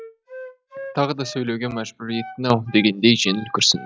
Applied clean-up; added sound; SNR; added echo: classical method log-MMSE.